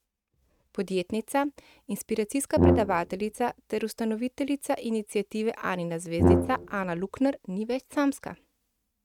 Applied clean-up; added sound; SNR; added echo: neural mask model RNNoise.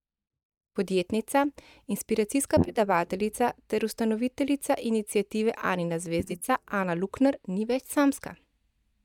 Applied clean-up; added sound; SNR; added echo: neural mask model DeepFilterNet 3.